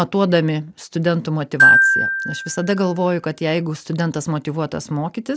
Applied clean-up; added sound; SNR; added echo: none; Glockenspiel; -2 dB; none.